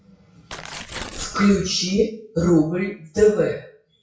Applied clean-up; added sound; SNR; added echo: classical method WPE with log-MMSE.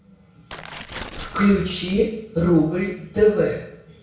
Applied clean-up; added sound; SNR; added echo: none; Tearing; 14 dB; reverberation time 0.6 s.